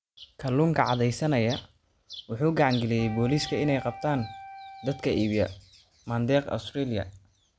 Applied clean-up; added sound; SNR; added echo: none; Wind instrument, woodwind instrument; 16 dB; none.